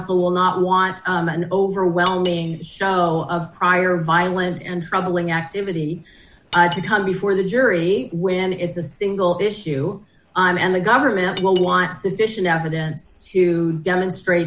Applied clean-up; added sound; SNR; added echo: none; Cutlery, silverware; 14 dB; none.